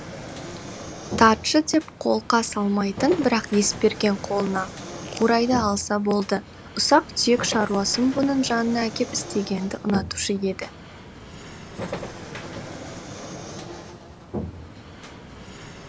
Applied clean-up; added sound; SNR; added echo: none; Buzz + Fixed-wing aircraft, airplane; 11 dB; none.